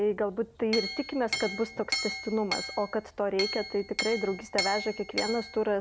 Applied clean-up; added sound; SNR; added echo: none; Chink, clink; 5 dB; none.